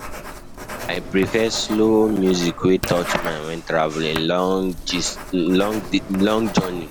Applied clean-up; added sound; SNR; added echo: none; Writing; 11 dB; none.